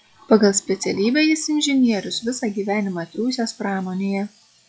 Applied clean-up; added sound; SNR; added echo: classical method log-MMSE.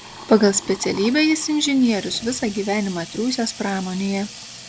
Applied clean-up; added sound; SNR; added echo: none; Sink (filling or washing) / Water tap, faucet; 16 dB; none.